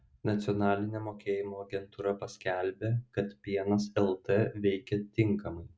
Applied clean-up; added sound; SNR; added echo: none; none; none; none.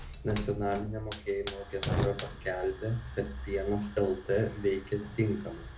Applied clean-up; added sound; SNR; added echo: none; Hiss / Fire; 5 dB; reverberation time 0.3 s.